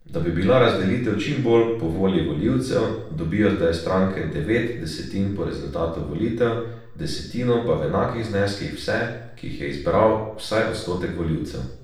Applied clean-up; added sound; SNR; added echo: none; none; none; reverberation time 0.7 s.